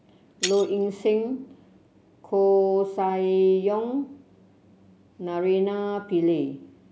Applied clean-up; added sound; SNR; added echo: none; Shatter; 13 dB; none.